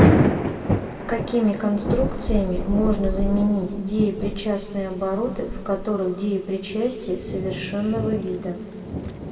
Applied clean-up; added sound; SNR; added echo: none; Thunder / Rain; 1 dB; reverberation time 1.9 s.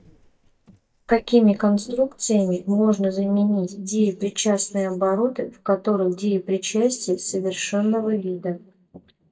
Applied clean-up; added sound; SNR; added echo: neural mask model DeepFilterNet 3.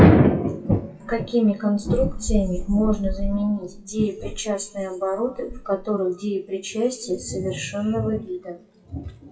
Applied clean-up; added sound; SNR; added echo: classical method WPE with log-MMSE.